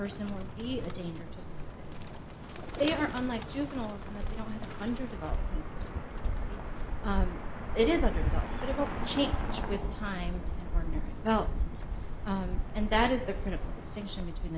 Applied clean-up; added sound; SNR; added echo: none; Bird; -1 dB; none.